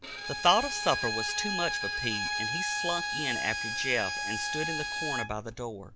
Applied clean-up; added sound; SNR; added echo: none; Bowed string instrument; 1 dB; none.